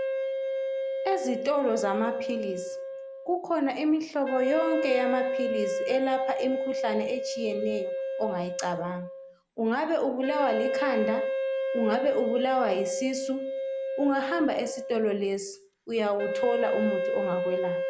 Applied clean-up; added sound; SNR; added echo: none; Wind instrument, woodwind instrument; 2 dB; none.